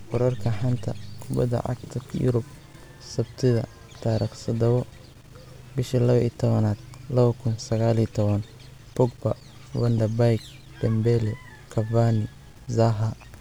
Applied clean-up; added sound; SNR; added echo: none; none; none; none.